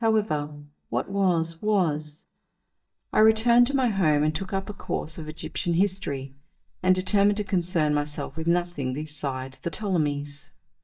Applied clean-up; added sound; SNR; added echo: neural mask model DeepFilterNet 3.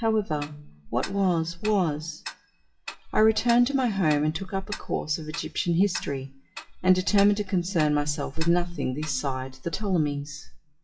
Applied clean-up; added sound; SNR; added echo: classical method WPE with log-MMSE.